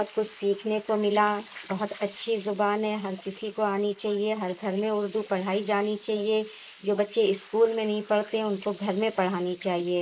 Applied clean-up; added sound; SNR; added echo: neural mask model Resemble Enhance denoiser.